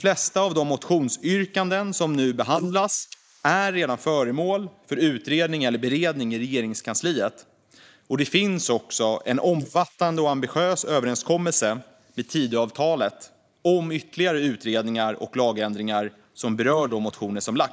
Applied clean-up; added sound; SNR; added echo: neural mask model Resemble Enhance denoiser.